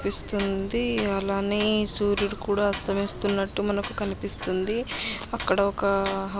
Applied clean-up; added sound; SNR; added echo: none; Tools + Subway, metro, underground; 11 dB; none.